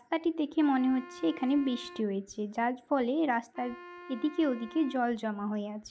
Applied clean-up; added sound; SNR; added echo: none; Wind instrument, woodwind instrument; 20 dB; none.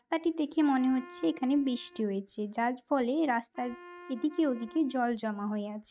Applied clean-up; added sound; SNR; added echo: neural mask model RNNoise.